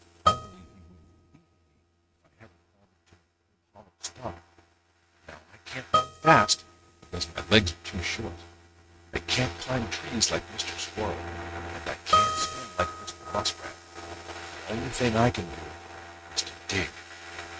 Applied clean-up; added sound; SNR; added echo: neural mask model RNNoise.